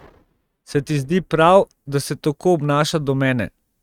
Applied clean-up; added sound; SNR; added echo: neural mask model RNNoise.